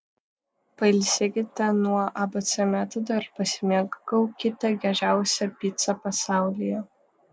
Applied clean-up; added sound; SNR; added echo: none; none; none; none.